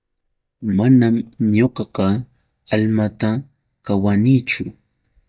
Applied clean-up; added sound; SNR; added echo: neural mask model DeepFilterNet 3.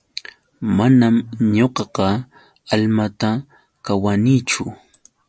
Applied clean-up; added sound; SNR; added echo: none; none; none; none.